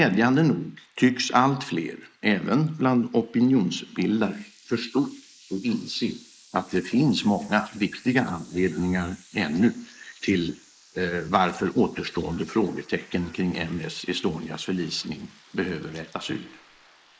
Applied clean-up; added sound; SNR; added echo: neural mask model Resemble Enhance denoiser.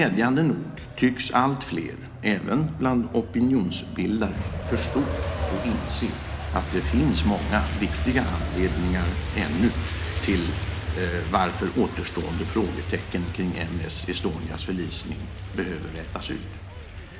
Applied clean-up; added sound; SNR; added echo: none; Truck; 4 dB; none.